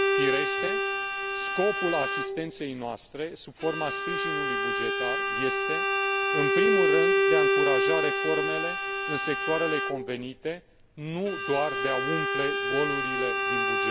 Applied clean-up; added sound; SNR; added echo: none; Bowed string instrument; -5 dB; none.